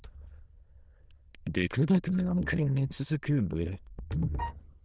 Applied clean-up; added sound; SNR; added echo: neural diffusion model UNIVERSE++.